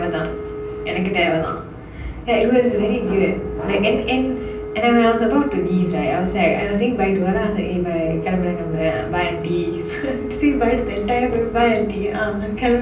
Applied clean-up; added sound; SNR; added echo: none; Wind instrument, woodwind instrument; 11 dB; reverberation time 0.6 s.